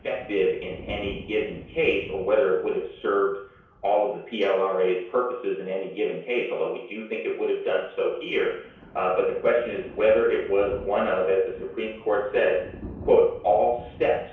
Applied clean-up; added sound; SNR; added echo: none; Thunder; 19 dB; reverberation time 0.6 s.